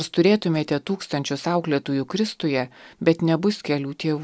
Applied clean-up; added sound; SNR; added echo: none; none; none; none.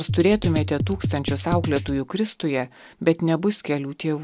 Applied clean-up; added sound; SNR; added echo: none; Drum kit; 3 dB; none.